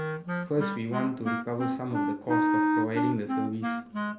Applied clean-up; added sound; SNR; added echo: none; Wind instrument, woodwind instrument; -4 dB; none.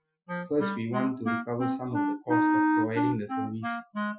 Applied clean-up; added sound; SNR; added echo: classical method Wiener filter.